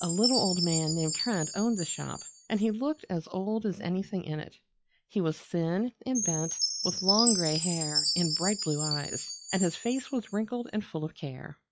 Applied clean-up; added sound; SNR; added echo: classical method log-MMSE.